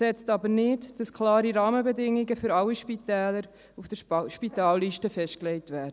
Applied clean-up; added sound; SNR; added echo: none; none; none; none.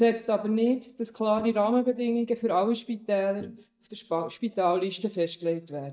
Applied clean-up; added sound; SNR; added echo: neural mask model DeepFilterNet 3.